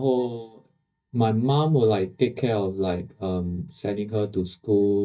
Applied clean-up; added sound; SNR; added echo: neural mask model DeepFilterNet 3.